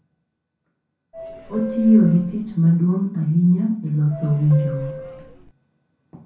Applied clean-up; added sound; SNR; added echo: none; Subway, metro, underground / Doorbell; 14 dB; reverberation time 0.5 s.